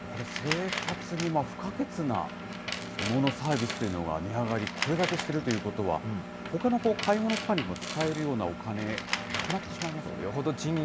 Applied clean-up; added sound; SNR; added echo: none; Engine + Tools; 6 dB; none.